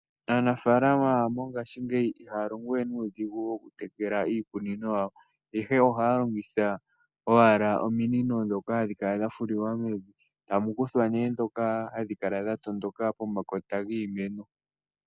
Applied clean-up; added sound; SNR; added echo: none; none; none; none.